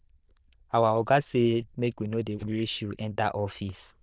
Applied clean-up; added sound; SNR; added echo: neural diffusion model UNIVERSE++.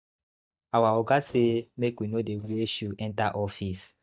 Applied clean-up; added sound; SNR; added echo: neural mask model DeepFilterNet 3.